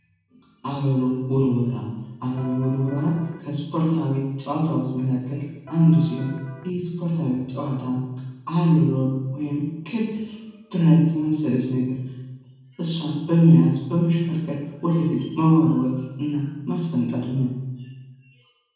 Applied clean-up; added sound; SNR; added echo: none; Electric guitar; 19 dB; reverberation time 1.1 s.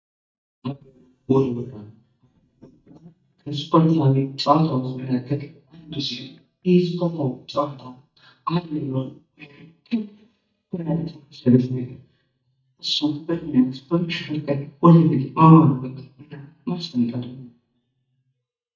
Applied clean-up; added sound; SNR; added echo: neural mask model DeepFilterNet 3.